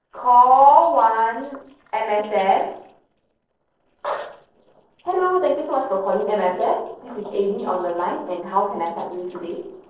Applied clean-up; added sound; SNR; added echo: neural separator model SepFormer DNS4.